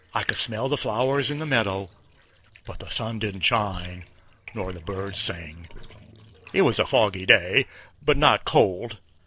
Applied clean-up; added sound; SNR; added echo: neural separator model SepFormer DNS4.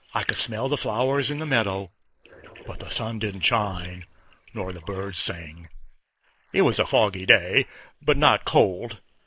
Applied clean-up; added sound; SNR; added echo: neural mask model Resemble Enhance denoiser.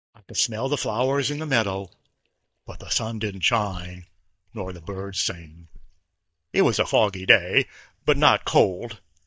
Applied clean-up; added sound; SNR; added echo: neural mask model DeepFilterNet 3.